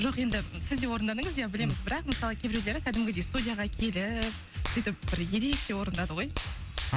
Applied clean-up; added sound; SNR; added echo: none; Hands; 6 dB; none.